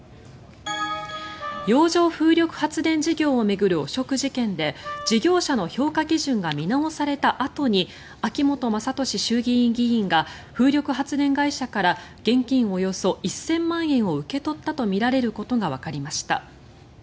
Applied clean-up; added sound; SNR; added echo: none; Wind instrument, woodwind instrument; 14 dB; none.